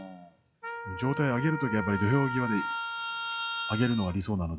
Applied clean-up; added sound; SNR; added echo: classical method log-MMSE.